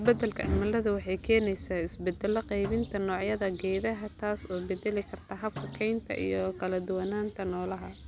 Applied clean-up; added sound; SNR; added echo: none; Snare drum; 18 dB; none.